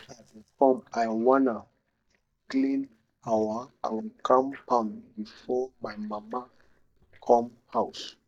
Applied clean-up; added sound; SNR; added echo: neural mask model DeepFilterNet 3.